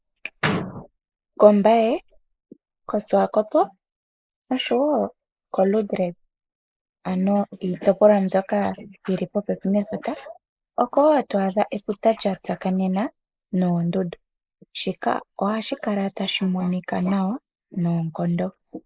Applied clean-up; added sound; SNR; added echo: neural mask model Resemble Enhance denoiser.